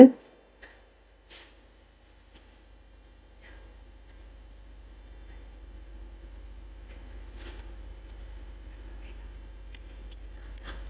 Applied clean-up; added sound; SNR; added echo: neural mask model DeepFilterNet 3.